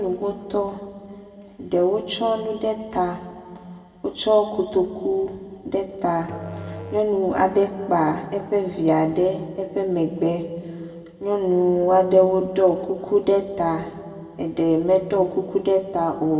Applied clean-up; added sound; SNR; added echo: none; Musical instrument; 17 dB; reverberation time 1.8 s.